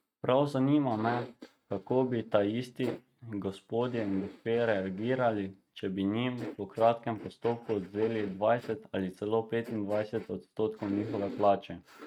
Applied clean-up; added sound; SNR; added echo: neural mask model RNNoise.